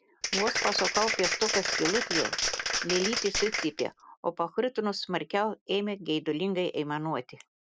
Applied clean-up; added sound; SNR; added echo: none; Applause; 0 dB; none.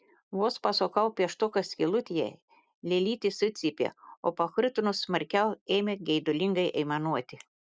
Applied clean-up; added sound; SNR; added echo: none; none; none; none.